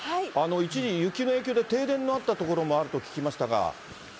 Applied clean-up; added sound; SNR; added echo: none; none; none; none.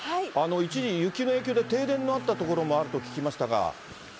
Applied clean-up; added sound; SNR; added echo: none; Bowed string instrument; 15 dB; none.